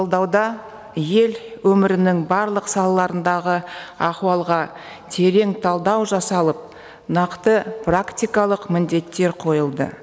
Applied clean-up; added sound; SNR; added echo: none; none; none; none.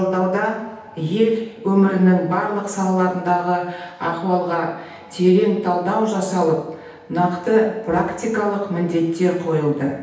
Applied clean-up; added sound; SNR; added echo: none; none; none; reverberation time 0.9 s.